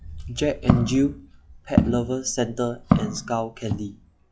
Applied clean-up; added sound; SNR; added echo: classical method log-MMSE.